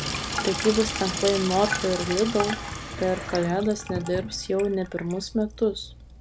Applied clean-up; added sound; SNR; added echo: none; Sink (filling or washing); 6 dB; none.